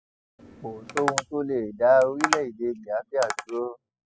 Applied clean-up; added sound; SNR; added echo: classical method spectral subtraction.